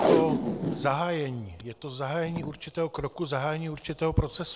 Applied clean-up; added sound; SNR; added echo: none; Packing tape, duct tape; 2 dB; none.